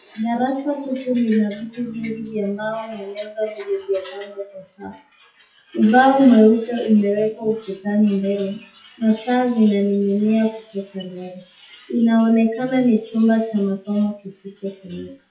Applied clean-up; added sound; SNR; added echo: classical method WPE with log-MMSE.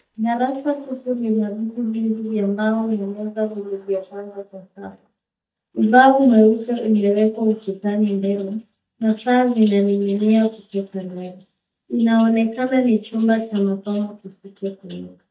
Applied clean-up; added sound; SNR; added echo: neural mask model DeepFilterNet 3.